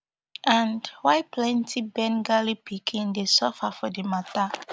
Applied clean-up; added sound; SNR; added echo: none; none; none; none.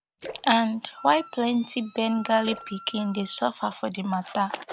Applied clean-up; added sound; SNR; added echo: none; Wind instrument, woodwind instrument + Splash, splatter; 18 dB; none.